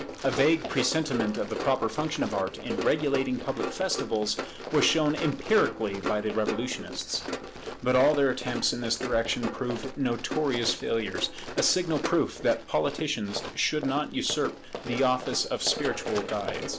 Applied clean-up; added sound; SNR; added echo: none; Run; 8 dB; none.